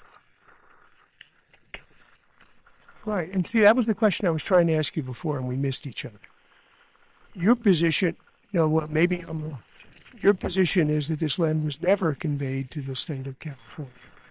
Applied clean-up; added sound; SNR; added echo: neural separator model SepFormer WHAM!.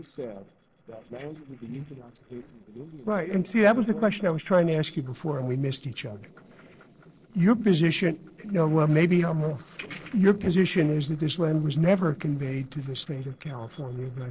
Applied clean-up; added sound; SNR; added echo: neural separator model SepFormer DNS4.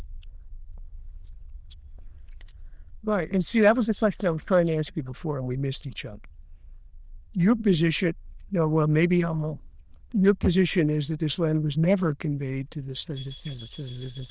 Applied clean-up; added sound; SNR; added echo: neural diffusion model UNIVERSE++.